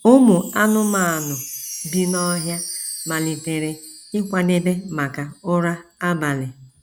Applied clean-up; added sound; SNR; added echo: none; Wind chime; 13 dB; none.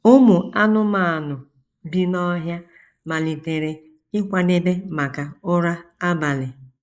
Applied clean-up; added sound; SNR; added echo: neural mask model Resemble Enhance denoiser.